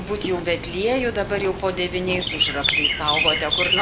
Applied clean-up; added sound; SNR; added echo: none; Chirp, tweet; 1 dB; none.